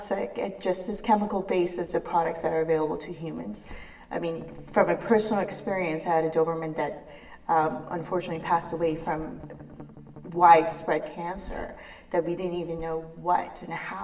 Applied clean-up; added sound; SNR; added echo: none; Strum; 18 dB; reverberation time 0.9 s.